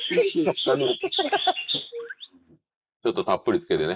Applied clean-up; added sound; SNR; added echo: neural mask model Resemble Enhance denoiser.